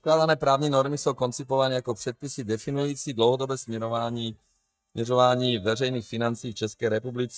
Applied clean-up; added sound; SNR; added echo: neural mask model DeepFilterNet 3.